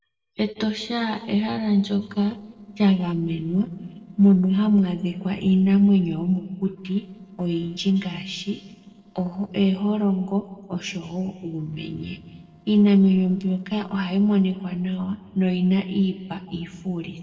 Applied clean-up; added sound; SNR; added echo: neural separator model SepFormer DNS4.